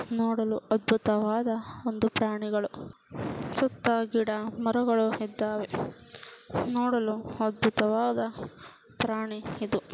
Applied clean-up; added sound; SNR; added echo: none; none; none; none.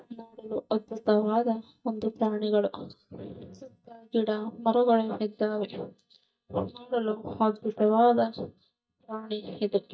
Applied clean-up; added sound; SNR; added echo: neural mask model DeepFilterNet 3.